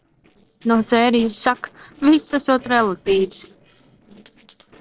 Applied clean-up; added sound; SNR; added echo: neural separator model SepFormer DNS4.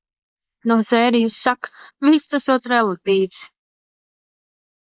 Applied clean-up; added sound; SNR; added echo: neural mask model Resemble Enhance denoiser.